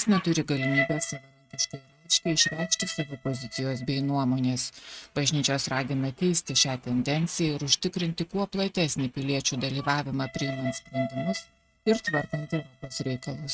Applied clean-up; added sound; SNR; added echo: neural mask model RNNoise.